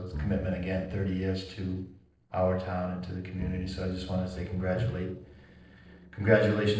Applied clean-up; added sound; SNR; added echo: neural separator model SepFormer DNS4.